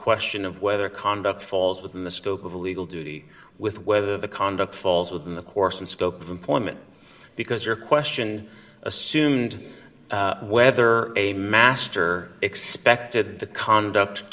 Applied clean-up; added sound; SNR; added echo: none; none; none; reverberation time 2.3 s.